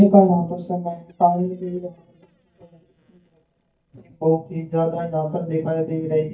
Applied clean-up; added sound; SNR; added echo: neural mask model DeepFilterNet 3.